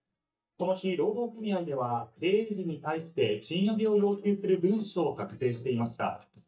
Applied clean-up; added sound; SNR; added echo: neural mask model DeepFilterNet 3.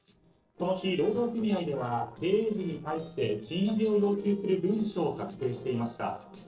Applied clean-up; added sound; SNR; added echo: neural separator model SepFormer DNS4.